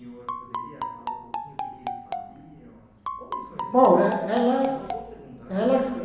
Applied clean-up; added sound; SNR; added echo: none; Marimba, xylophone; 8 dB; reverberation time 0.9 s.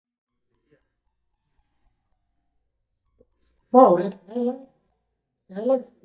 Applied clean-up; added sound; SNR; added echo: neural mask model DeepFilterNet 3.